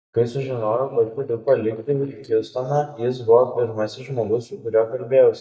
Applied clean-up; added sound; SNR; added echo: neural mask model DeepFilterNet 3.